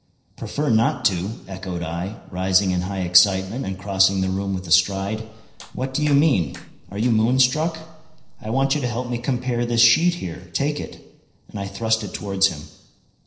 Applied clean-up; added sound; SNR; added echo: neural separator model SepFormer DNS4.